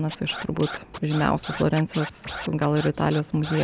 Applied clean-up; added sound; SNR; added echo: none; Scratching (performance technique); 13 dB; none.